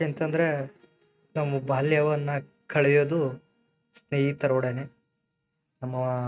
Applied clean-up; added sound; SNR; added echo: neural mask model RNNoise.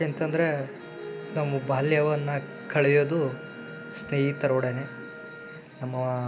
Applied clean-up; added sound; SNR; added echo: none; Wind instrument, woodwind instrument; 18 dB; none.